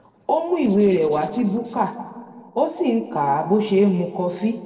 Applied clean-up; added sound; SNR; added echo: neural separator model SepFormer DNS4.